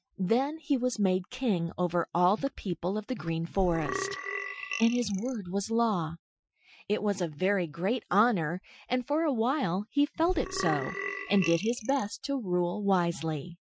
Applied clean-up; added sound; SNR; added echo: classical method Wiener filter.